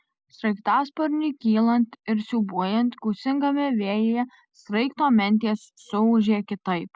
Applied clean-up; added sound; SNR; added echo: none; none; none; none.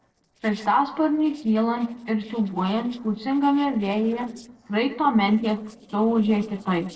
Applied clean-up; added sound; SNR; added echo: neural separator model SepFormer DNS4.